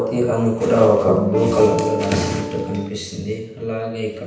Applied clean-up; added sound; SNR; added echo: none; Guitar; 5 dB; reverberation time 0.9 s.